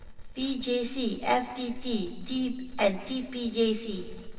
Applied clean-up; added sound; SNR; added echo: none; none; none; reverberation time 1.8 s.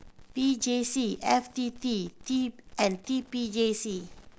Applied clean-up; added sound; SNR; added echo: none; none; none; none.